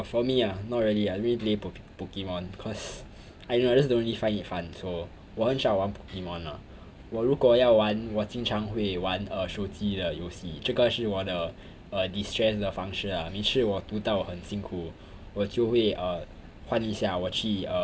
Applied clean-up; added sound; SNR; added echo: none; none; none; none.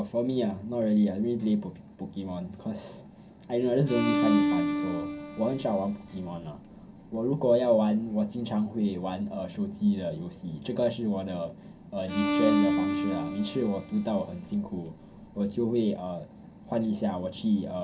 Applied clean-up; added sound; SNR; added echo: none; Bowed string instrument; 2 dB; reverberation time 0.3 s.